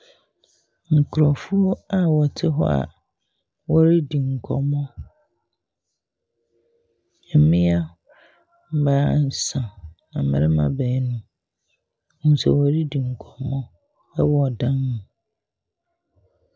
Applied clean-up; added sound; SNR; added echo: none; none; none; none.